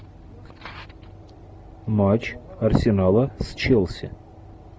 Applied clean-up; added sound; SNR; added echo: none; none; none; none.